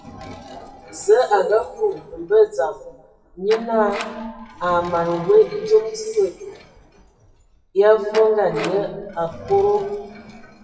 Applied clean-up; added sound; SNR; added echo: classical method WPE with log-MMSE.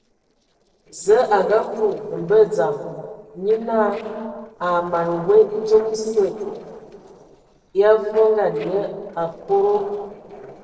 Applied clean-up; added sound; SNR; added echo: neural separator model SepFormer DNS4.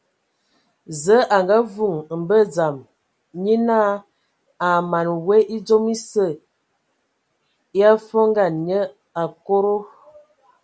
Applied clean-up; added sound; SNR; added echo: none; none; none; none.